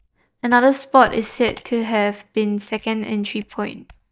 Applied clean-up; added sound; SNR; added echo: neural mask model DeepFilterNet 3.